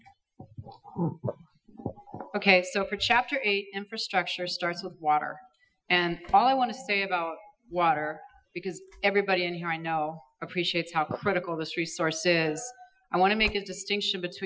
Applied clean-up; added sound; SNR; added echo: classical method Wiener filter.